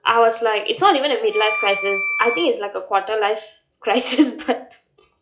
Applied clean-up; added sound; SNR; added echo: classical method log-MMSE.